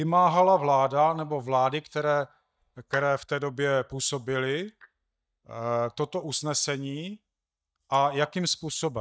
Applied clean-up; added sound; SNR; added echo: neural mask model DeepFilterNet 3.